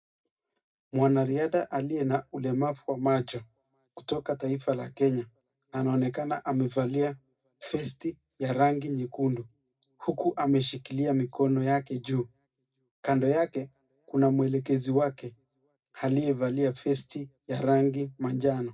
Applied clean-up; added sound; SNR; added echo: none; none; none; reverberation time 0.2 s.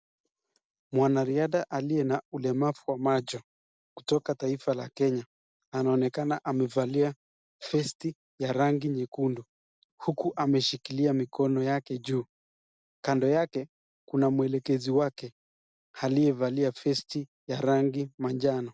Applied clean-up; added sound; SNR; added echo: none; none; none; none.